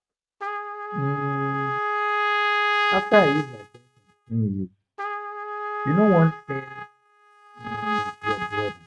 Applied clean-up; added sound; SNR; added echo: neural mask model RNNoise.